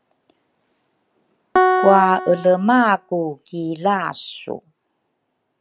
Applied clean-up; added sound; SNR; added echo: none; Piano; 3 dB; none.